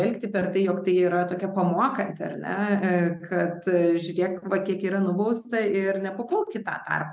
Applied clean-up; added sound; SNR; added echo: none; none; none; none.